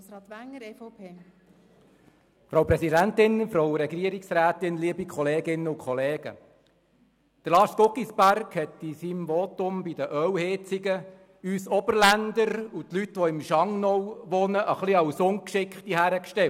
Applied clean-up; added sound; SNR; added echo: none; none; none; none.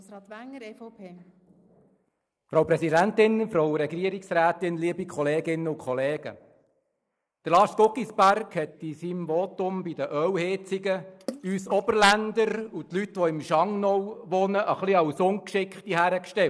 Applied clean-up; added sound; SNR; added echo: neural mask model Resemble Enhance denoiser.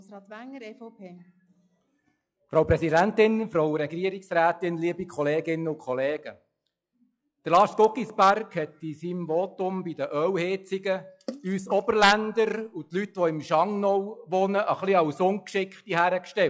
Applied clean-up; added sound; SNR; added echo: classical method log-MMSE.